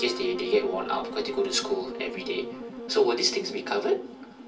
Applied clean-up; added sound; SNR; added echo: none; Wind instrument, woodwind instrument; 10 dB; reverberation time 0.3 s.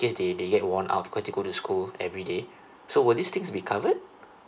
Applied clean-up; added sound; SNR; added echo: none; none; none; none.